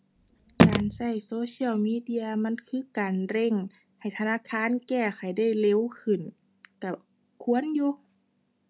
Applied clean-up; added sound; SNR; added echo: none; Telephone; -5 dB; none.